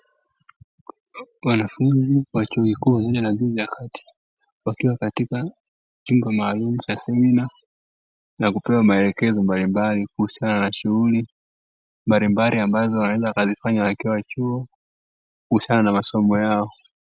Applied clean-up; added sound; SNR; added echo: none; none; none; none.